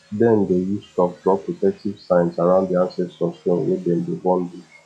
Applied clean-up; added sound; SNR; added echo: classical method log-MMSE.